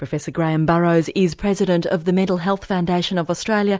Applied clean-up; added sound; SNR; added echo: none; none; none; none.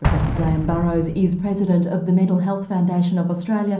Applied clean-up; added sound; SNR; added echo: none; Explosion; 8 dB; reverberation time 0.6 s.